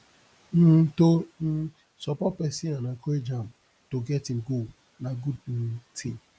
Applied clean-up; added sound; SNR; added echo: none; none; none; none.